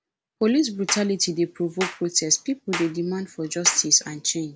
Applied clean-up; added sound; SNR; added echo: none; Clapping; 12 dB; none.